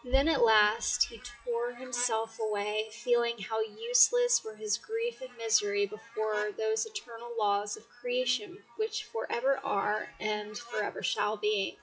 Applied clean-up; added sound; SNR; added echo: classical method WPE with log-MMSE.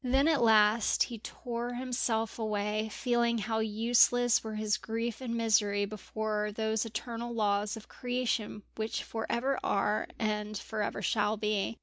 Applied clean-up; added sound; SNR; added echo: none; none; none; none.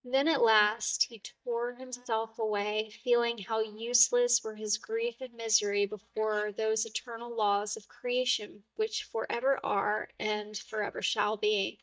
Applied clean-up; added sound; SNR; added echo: neural mask model DeepFilterNet 3.